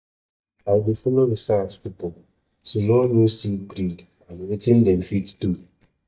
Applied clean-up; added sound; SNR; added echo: neural mask model DeepFilterNet 3.